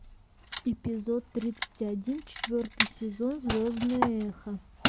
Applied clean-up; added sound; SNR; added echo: none; Wood; 1 dB; none.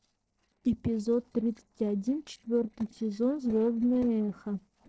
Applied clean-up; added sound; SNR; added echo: neural separator model SepFormer DNS4.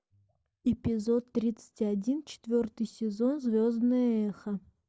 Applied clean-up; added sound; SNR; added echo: none; none; none; none.